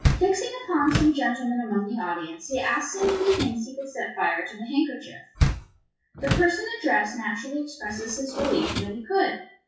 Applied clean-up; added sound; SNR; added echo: classical method WPE with log-MMSE.